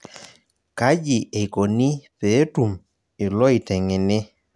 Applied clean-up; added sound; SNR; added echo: none; none; none; none.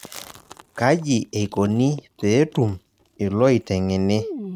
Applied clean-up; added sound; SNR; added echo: neural mask model RNNoise.